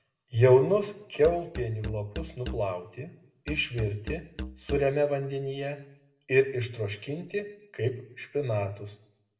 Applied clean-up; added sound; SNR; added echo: none; Musical instrument; 11 dB; reverberation time 0.6 s.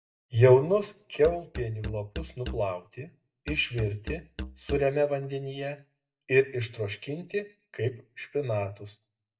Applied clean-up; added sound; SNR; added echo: neural mask model DeepFilterNet 3.